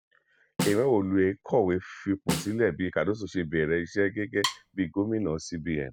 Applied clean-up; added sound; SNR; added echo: none; Wood + Snare drum; 8 dB; none.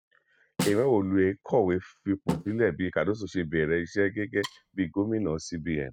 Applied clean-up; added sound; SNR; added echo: neural mask model RNNoise.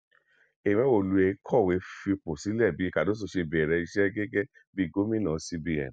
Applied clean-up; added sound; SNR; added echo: none; none; none; none.